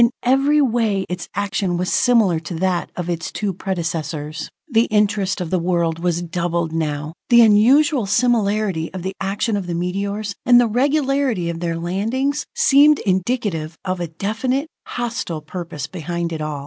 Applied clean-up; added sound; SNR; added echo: none; none; none; none.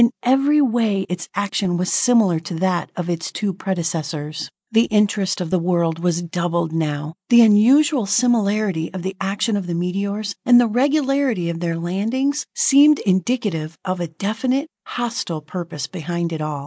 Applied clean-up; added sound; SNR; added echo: neural mask model Resemble Enhance denoiser.